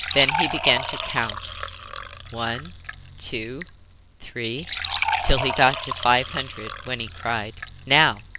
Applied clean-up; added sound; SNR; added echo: none; Fill (with liquid) / Trickle, dribble; 6 dB; none.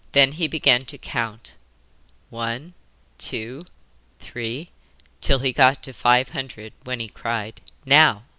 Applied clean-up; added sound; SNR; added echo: none; none; none; none.